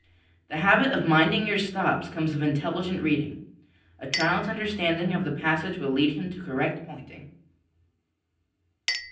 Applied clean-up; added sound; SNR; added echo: none; Chink, clink; 15 dB; reverberation time 0.6 s.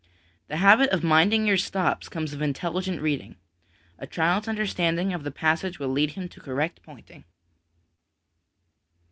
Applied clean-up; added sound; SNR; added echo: none; none; none; none.